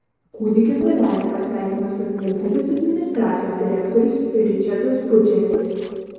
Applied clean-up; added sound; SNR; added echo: neural separator model SepFormer DNS4.